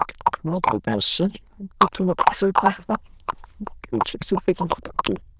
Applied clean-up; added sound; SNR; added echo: neural diffusion model UNIVERSE++.